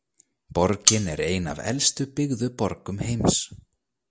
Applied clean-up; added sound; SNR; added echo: none; Cutlery, silverware; -1 dB; none.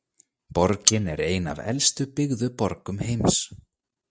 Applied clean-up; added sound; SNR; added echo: neural mask model RNNoise.